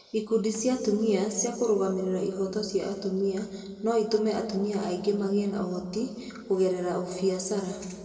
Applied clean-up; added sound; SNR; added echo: none; none; none; reverberation time 1.7 s.